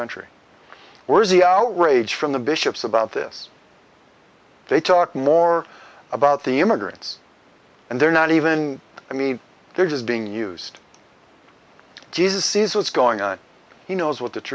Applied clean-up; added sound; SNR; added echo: none; none; none; none.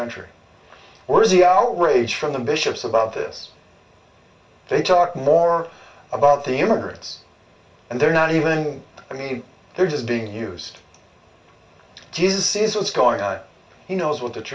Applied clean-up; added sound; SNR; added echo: none; none; none; reverberation time 0.3 s.